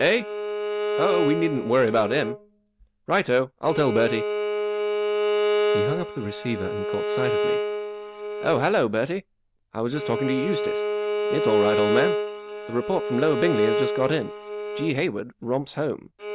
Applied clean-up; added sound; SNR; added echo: none; Bowed string instrument; 1 dB; none.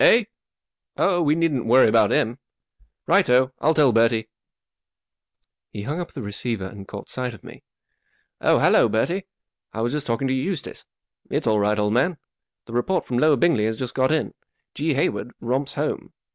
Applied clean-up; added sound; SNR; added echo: none; none; none; none.